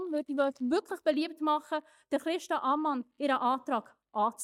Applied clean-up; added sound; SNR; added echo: neural mask model DeepFilterNet 3.